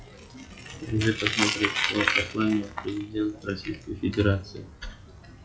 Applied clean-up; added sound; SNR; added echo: classical method WPE with log-MMSE.